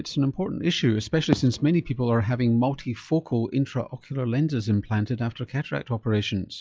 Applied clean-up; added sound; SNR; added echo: classical method log-MMSE.